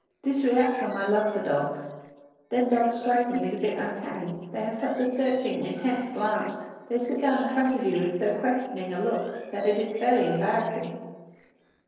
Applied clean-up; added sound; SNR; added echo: neural separator model SepFormer DNS4.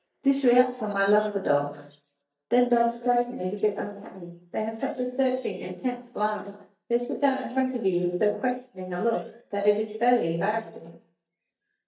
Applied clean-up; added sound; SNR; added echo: neural mask model DeepFilterNet 3.